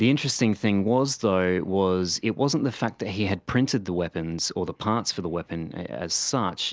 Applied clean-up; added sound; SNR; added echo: none; none; none; none.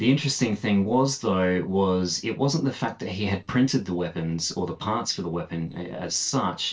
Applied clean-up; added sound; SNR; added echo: neural separator model SepFormer DNS4.